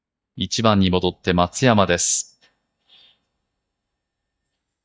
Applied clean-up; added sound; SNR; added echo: neural mask model DeepFilterNet 3.